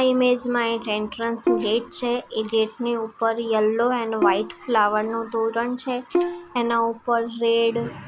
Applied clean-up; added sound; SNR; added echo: none; Bowed string instrument; 5 dB; none.